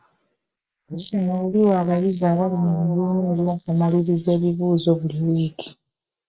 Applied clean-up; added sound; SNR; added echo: neural mask model Resemble Enhance denoiser.